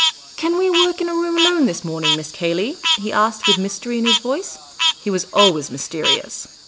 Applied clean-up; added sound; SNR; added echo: none; Frog; 2 dB; none.